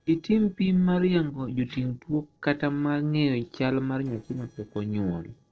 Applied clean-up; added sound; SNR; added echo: neural separator model SepFormer DNS4.